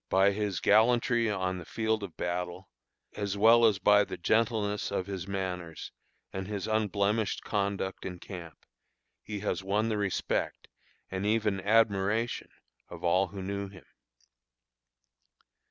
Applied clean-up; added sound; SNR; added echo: none; none; none; none.